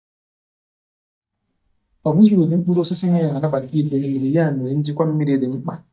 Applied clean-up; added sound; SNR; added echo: neural mask model DeepFilterNet 3.